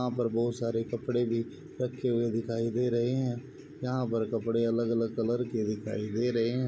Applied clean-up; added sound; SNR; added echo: none; none; none; none.